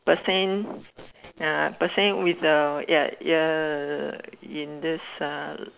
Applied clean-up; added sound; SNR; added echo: none; none; none; none.